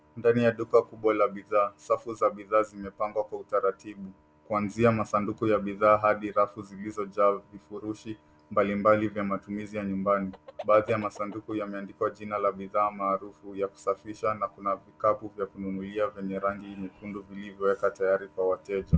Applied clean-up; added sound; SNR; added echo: none; Chicken, rooster; 17 dB; none.